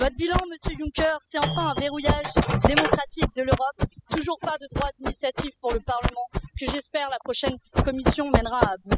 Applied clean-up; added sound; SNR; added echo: classical method spectral subtraction.